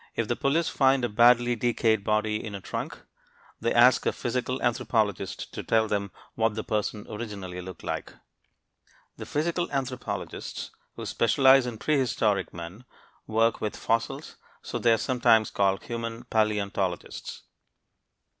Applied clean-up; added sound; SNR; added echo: none; none; none; none.